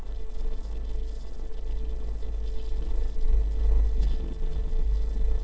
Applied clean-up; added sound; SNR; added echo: neural separator model SepFormer DNS4.